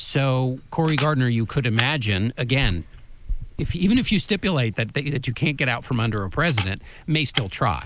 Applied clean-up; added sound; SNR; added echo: none; Camera; 10 dB; none.